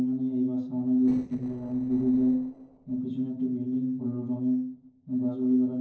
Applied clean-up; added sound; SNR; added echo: neural separator model SepFormer DNS4.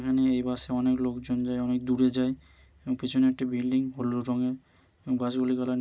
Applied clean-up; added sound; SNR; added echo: none; none; none; none.